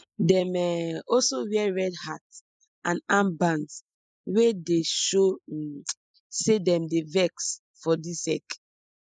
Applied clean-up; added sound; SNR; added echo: neural mask model Resemble Enhance denoiser.